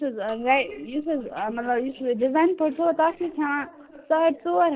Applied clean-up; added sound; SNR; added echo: neural separator model SepFormer DNS4.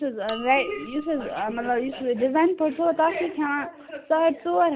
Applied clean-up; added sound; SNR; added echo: none; Chink, clink; 18 dB; none.